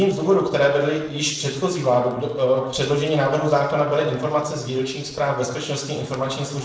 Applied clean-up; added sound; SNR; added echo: neural separator model SepFormer DNS4.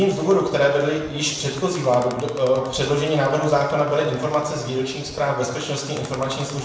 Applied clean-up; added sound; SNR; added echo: none; Crowd; 17 dB; reverberation time 0.8 s.